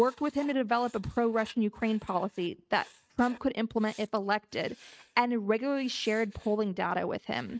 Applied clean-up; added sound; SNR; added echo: neural mask model RNNoise.